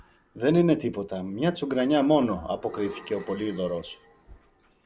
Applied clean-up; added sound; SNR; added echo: none; none; none; none.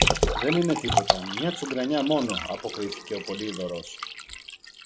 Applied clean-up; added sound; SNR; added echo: none; Liquid; 0 dB; none.